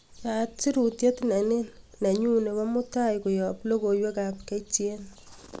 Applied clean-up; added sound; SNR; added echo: none; none; none; none.